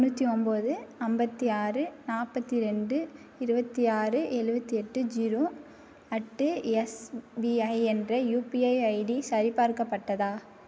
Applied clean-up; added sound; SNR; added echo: none; none; none; none.